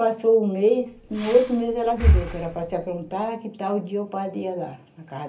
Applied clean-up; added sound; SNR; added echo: none; Breathing; 1 dB; reverberation time 0.3 s.